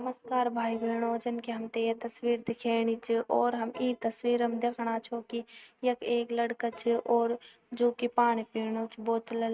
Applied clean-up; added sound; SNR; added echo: neural mask model RNNoise.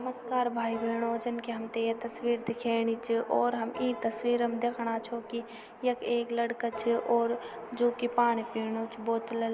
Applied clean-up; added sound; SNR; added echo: none; Piano; 17 dB; none.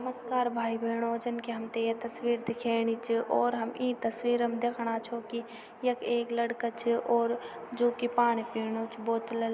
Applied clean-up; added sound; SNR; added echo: none; none; none; none.